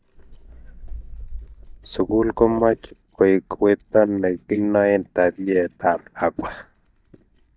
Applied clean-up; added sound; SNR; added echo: neural mask model DeepFilterNet 3.